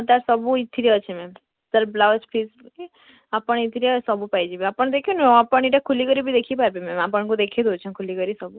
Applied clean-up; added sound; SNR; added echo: none; none; none; none.